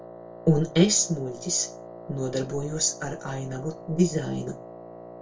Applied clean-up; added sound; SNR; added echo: none; Wind instrument, woodwind instrument; 15 dB; reverberation time 0.2 s.